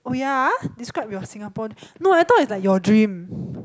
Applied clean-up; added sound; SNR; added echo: none; none; none; none.